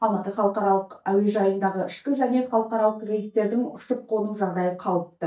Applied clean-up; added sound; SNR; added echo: neural mask model DeepFilterNet 3.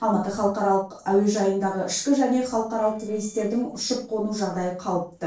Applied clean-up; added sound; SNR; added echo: neural separator model SepFormer DNS4.